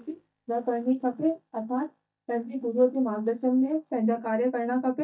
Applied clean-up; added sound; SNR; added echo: neural mask model DeepFilterNet 3.